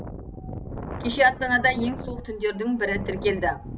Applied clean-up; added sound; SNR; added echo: none; Wind; 9 dB; none.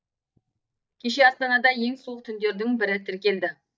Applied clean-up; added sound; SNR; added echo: neural mask model DeepFilterNet 3.